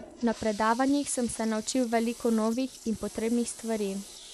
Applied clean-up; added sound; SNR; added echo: none; Toilet flush; 18 dB; none.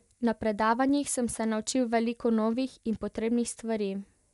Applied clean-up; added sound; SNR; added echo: none; none; none; none.